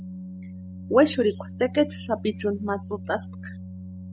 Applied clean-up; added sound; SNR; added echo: none; Organ; 11 dB; none.